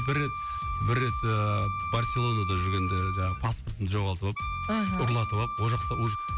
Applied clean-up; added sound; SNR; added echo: none; Wind instrument, woodwind instrument; 5 dB; none.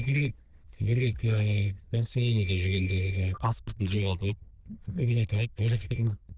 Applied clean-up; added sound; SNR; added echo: neural diffusion model UNIVERSE++.